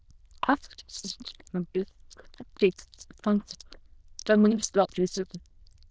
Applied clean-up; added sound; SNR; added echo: neural diffusion model UNIVERSE++.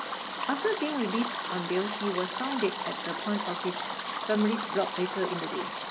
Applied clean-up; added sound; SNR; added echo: none; Stream; 0 dB; none.